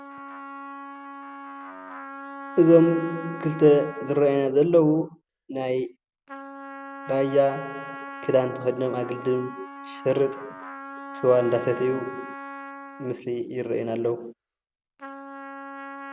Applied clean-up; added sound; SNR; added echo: none; Trumpet; 14 dB; none.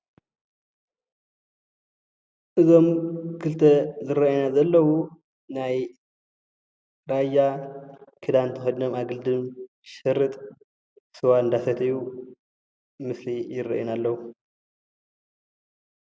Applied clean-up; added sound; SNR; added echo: none; none; none; none.